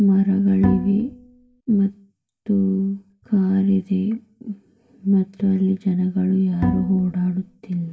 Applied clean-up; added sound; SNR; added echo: none; Bowed string instrument; 7 dB; reverberation time 0.2 s.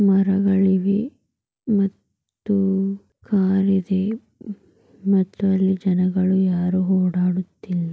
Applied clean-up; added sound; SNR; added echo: none; none; none; none.